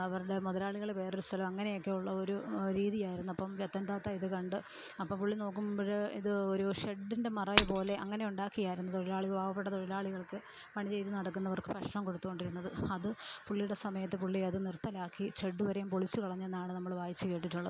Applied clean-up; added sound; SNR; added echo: none; Shatter; -4 dB; none.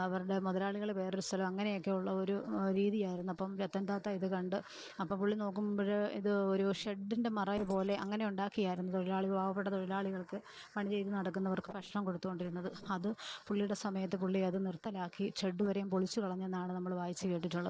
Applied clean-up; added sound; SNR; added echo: neural separator model SepFormer DNS4.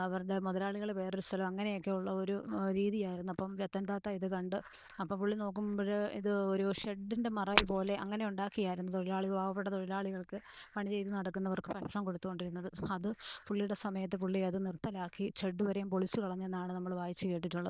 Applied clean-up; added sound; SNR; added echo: neural diffusion model UNIVERSE++.